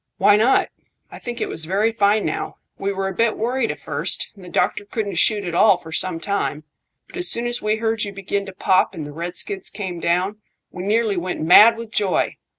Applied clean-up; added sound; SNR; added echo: none; none; none; none.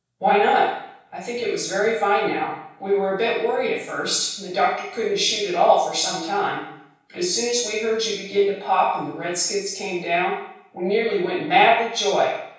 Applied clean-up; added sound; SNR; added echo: none; none; none; reverberation time 0.7 s.